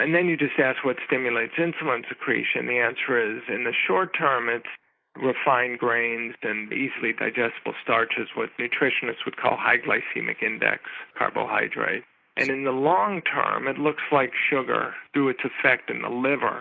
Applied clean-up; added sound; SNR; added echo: neural mask model Resemble Enhance denoiser.